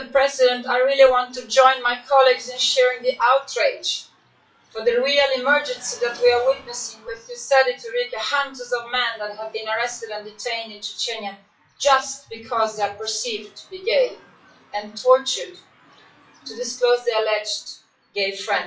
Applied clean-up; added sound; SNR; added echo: classical method WPE with log-MMSE.